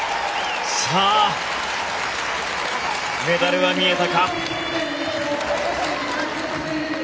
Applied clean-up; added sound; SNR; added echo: none; none; none; none.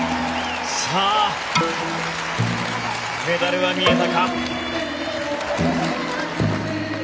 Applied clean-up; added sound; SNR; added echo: none; Keyboard (musical); 4 dB; none.